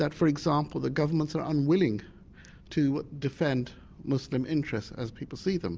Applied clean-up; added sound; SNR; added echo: none; none; none; none.